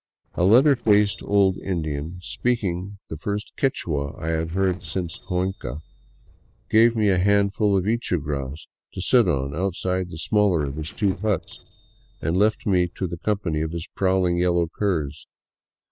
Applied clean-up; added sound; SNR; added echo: neural separator model SepFormer DNS4.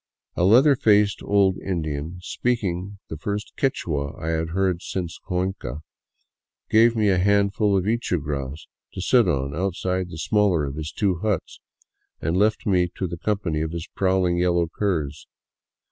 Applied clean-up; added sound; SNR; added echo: none; none; none; none.